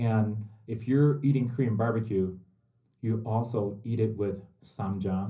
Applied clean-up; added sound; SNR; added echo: none; none; none; reverberation time 0.5 s.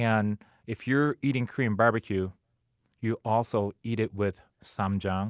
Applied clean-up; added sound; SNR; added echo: none; none; none; none.